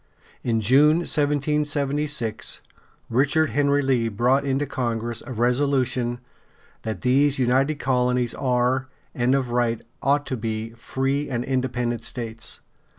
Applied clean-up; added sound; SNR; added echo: none; none; none; none.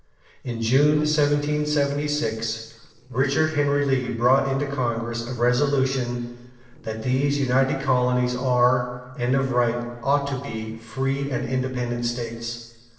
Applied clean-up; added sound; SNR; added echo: neural separator model SepFormer DNS4.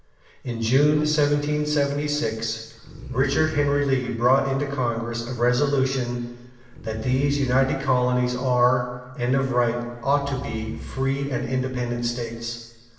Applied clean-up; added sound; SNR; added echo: none; Growling; 12 dB; reverberation time 1.1 s.